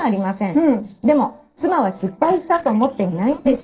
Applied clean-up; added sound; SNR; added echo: neural separator model SepFormer DNS4.